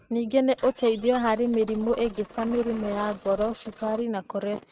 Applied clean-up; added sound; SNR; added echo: neural mask model RNNoise.